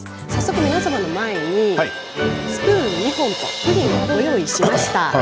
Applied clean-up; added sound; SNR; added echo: none; Crash cymbal; 12 dB; none.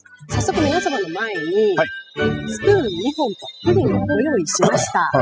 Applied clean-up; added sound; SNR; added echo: classical method spectral subtraction.